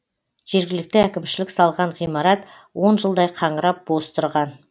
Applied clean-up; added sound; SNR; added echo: none; none; none; none.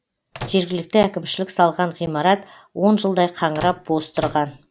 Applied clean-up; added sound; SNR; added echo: none; Microwave oven; 14 dB; none.